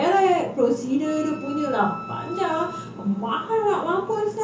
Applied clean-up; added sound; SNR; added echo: none; Wind instrument, woodwind instrument; 13 dB; reverberation time 0.8 s.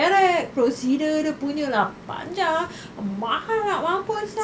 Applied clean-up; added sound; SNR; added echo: none; none; none; none.